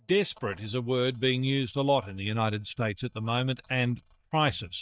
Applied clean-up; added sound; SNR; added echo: neural mask model DeepFilterNet 3.